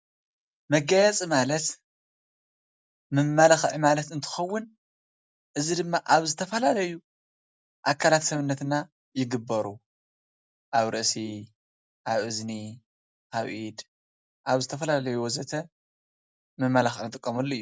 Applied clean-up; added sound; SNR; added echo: none; none; none; none.